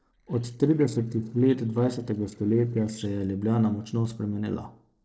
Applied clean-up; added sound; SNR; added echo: neural separator model SepFormer DNS4.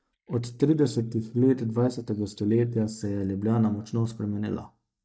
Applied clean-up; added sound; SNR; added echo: neural mask model DeepFilterNet 3.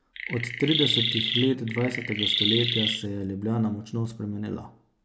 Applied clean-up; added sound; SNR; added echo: none; Chirp, tweet; -1 dB; none.